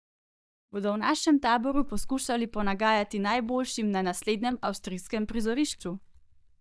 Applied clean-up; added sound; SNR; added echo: neural mask model DeepFilterNet 3.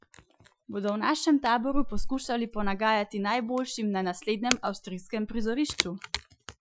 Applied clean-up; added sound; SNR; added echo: classical method Wiener filter.